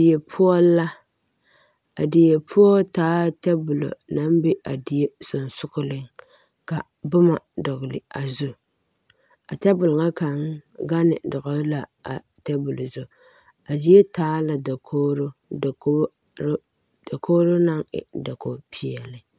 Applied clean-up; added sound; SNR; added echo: none; none; none; none.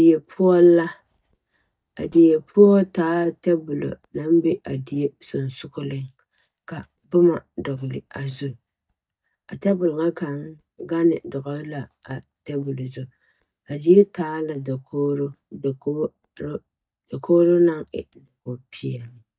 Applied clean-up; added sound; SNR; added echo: neural mask model DeepFilterNet 3.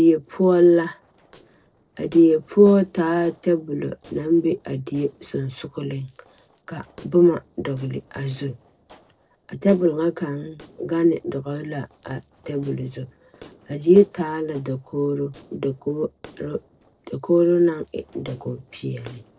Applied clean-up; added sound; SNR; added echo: neural separator model SepFormer DNS4.